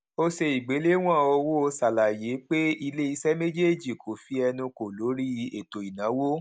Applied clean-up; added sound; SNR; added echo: none; none; none; none.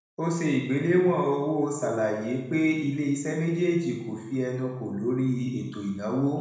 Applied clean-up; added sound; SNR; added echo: none; none; none; reverberation time 0.9 s.